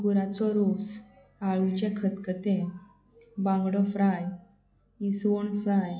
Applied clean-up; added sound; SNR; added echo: classical method log-MMSE.